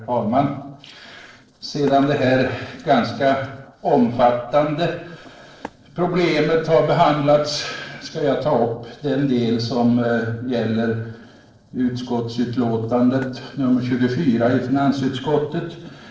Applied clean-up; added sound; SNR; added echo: neural separator model SepFormer DNS4.